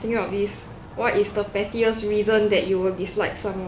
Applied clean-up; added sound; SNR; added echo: none; Wind; 16 dB; none.